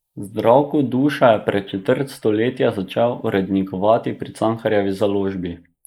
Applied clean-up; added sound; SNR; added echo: neural mask model Resemble Enhance denoiser.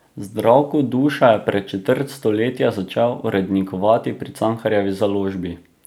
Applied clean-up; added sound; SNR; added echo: none; none; none; none.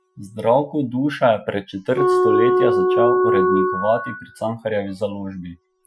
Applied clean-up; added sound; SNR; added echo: classical method Wiener filter.